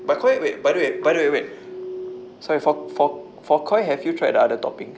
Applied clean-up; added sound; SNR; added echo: none; Glass; 16 dB; none.